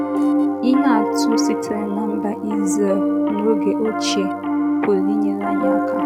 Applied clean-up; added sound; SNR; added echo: none; Piano; -3 dB; none.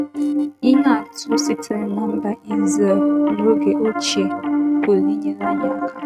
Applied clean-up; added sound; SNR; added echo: neural mask model RNNoise.